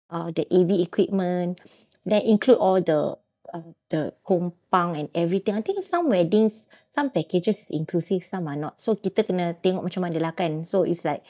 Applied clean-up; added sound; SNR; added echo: neural mask model DeepFilterNet 3.